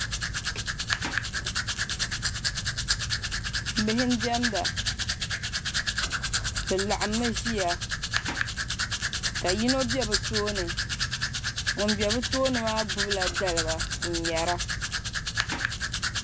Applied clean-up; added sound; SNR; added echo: none; Domestic sounds, home sounds; -3 dB; none.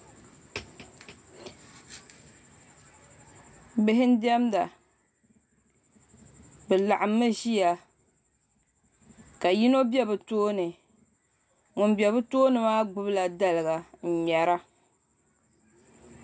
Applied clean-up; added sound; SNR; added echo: none; none; none; none.